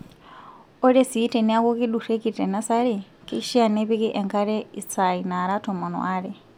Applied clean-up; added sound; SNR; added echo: none; none; none; none.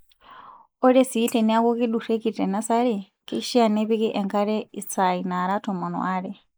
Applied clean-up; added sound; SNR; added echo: neural mask model Resemble Enhance denoiser.